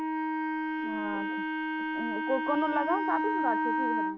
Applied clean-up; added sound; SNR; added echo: none; Wind instrument, woodwind instrument; -4 dB; none.